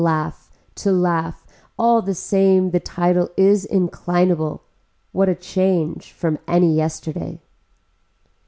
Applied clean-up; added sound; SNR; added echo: none; none; none; none.